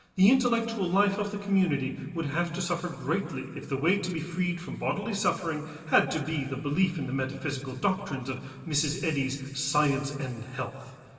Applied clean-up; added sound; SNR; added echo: none; none; none; reverberation time 2.3 s.